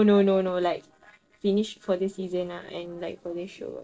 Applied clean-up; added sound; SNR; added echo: neural separator model SepFormer DNS4.